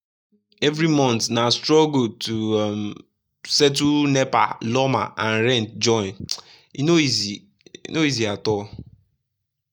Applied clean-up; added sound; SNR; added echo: neural mask model DeepFilterNet 3.